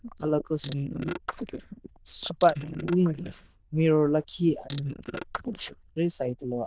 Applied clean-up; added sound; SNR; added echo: neural diffusion model UNIVERSE++.